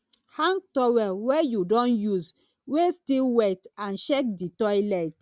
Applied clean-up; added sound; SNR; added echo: none; none; none; none.